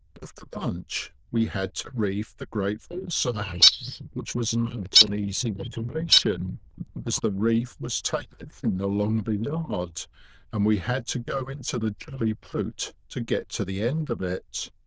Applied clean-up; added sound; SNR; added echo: neural diffusion model UNIVERSE++.